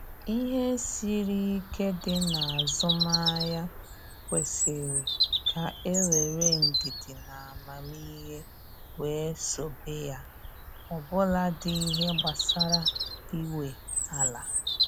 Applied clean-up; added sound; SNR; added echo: none; Bird vocalization, bird call, bird song; 0 dB; none.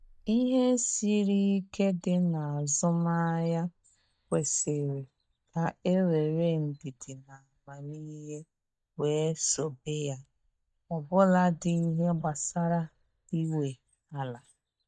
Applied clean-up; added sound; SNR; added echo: neural mask model DeepFilterNet 3.